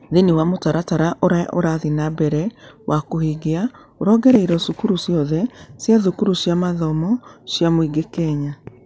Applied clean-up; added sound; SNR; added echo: none; none; none; none.